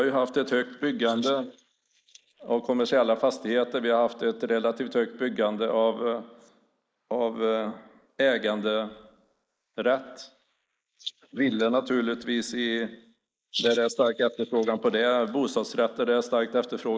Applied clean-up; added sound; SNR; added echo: neural mask model Resemble Enhance denoiser.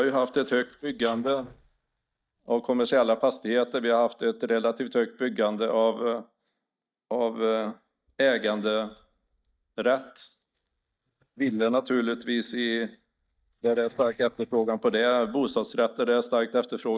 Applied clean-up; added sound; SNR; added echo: neural mask model DeepFilterNet 3.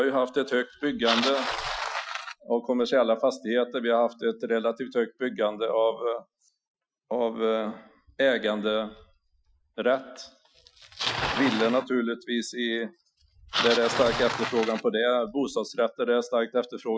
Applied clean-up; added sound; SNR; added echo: classical method Wiener filter.